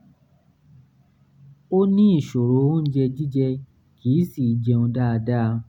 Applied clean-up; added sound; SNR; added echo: none; none; none; none.